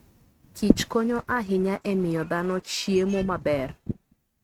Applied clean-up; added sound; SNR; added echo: neural mask model RNNoise.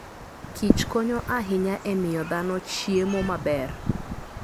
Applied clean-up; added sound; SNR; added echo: none; Wind; 4 dB; none.